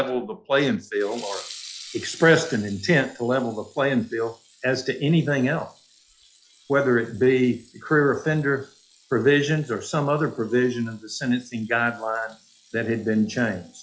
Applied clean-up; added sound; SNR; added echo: classical method log-MMSE.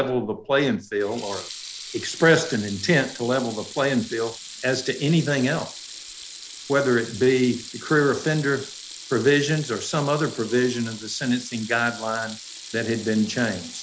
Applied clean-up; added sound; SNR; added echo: none; Sink (filling or washing) / Water tap, faucet; 15 dB; none.